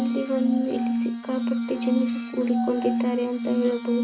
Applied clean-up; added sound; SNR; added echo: none; Glass; -1 dB; none.